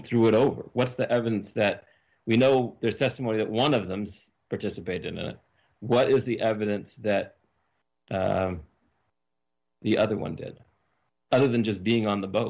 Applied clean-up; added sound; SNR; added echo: none; none; none; none.